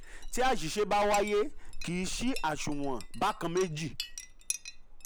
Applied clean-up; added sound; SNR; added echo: none; Chink, clink; 5 dB; none.